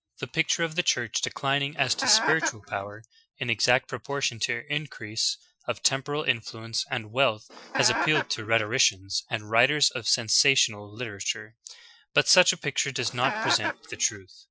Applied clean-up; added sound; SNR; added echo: classical method Wiener filter.